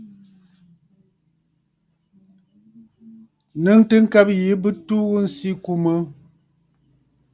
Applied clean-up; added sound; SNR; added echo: none; none; none; none.